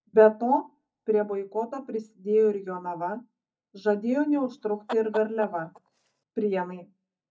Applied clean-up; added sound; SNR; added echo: neural mask model DeepFilterNet 3.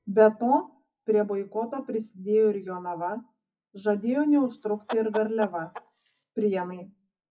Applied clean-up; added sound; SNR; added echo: classical method WPE with log-MMSE.